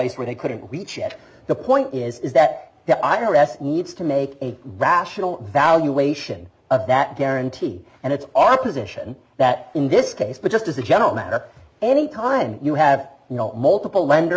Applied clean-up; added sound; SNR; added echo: none; none; none; none.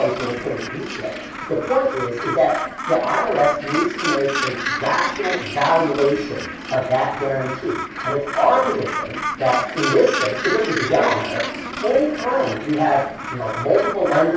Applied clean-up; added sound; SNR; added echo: none; Gull, seagull; 6 dB; reverberation time 0.6 s.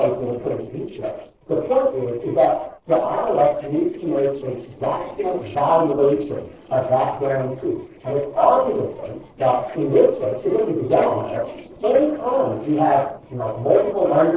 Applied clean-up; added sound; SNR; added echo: neural separator model SepFormer DNS4.